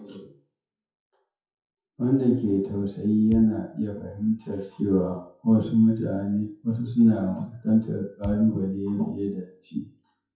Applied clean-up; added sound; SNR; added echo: classical method WPE with log-MMSE.